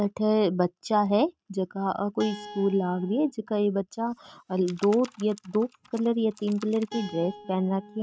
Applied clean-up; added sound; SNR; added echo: neural mask model RNNoise.